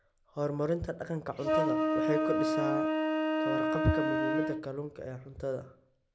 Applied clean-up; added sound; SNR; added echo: none; Wind instrument, woodwind instrument; -4 dB; none.